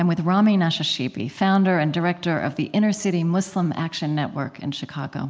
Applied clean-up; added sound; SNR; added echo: none; none; none; none.